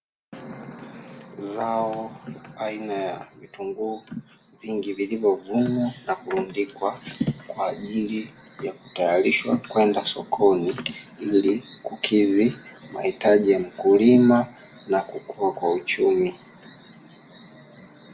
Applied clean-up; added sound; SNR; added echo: none; none; none; reverberation time 0.3 s.